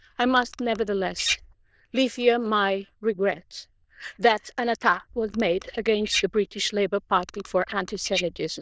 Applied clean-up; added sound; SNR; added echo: neural diffusion model UNIVERSE++.